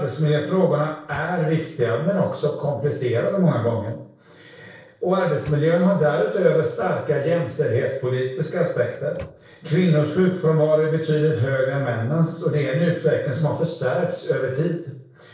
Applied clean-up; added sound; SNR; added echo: neural separator model SepFormer DNS4.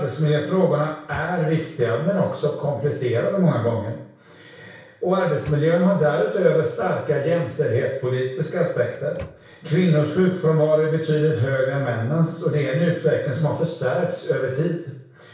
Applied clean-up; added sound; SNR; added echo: none; Microwave oven; 20 dB; reverberation time 0.6 s.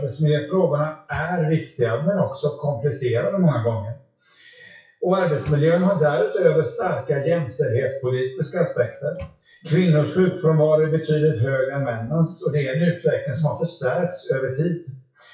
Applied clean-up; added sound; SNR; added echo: classical method WPE with log-MMSE.